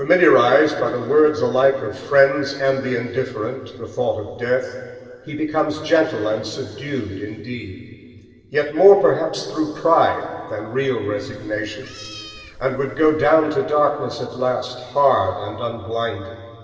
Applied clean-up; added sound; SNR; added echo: neural separator model SepFormer DNS4.